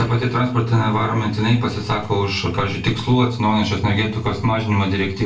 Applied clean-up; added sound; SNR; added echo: none; none; none; reverberation time 0.3 s.